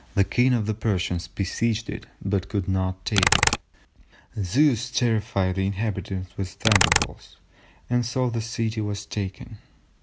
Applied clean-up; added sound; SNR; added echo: none; Computer keyboard; 1 dB; none.